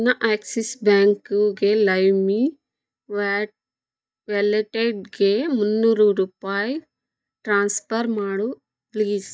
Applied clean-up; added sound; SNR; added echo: neural mask model DeepFilterNet 3.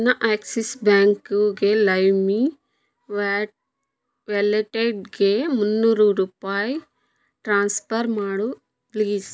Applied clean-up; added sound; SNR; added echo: none; none; none; none.